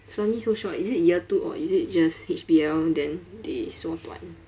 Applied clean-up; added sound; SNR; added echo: none; none; none; none.